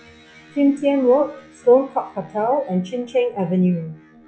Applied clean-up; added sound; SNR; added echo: classical method log-MMSE.